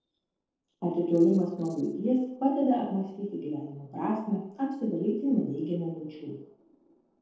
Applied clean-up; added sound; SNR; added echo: neural separator model SepFormer DNS4.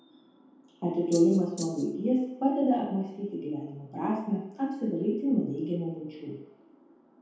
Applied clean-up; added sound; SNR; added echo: none; Rattle (instrument); 15 dB; reverberation time 0.8 s.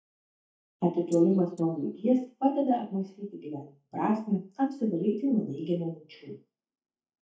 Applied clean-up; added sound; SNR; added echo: neural mask model DeepFilterNet 3.